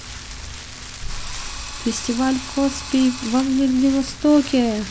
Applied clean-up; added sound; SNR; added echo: none; Rain + Drill; 11 dB; none.